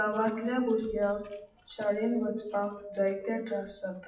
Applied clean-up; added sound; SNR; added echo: classical method WPE with log-MMSE.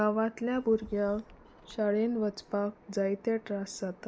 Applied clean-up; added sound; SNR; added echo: none; none; none; none.